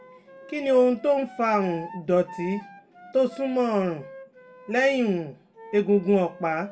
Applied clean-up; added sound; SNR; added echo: none; Wind instrument, woodwind instrument; 20 dB; reverberation time 0.1 s.